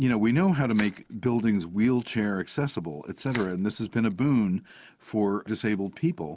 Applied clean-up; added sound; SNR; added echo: none; Crushing; 20 dB; none.